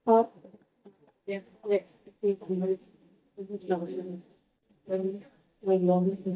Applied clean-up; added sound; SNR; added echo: neural mask model DeepFilterNet 3.